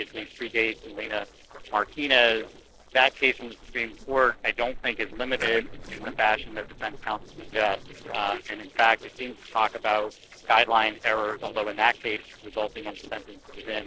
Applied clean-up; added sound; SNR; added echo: neural separator model SepFormer DNS4.